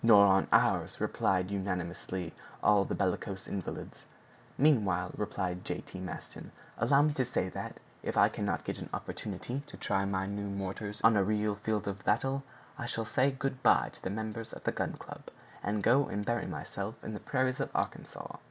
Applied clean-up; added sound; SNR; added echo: none; none; none; none.